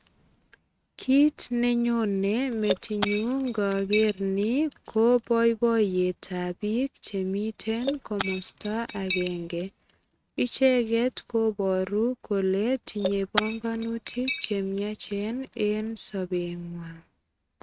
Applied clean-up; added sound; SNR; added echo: neural mask model RNNoise.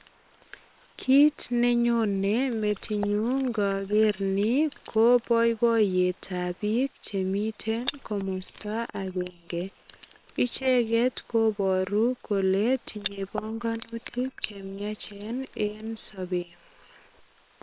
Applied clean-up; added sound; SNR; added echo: neural separator model SepFormer WHAM!.